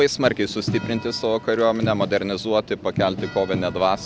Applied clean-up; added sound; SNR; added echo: none; none; none; none.